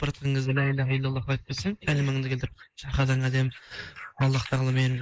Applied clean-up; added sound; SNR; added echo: neural mask model Resemble Enhance denoiser.